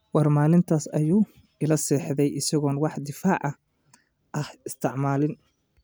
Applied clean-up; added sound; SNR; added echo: none; none; none; none.